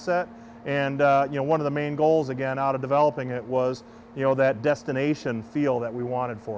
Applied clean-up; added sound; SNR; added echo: none; none; none; none.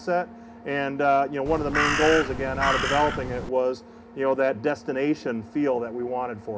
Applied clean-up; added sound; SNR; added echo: none; Crow; 2 dB; reverberation time 0.3 s.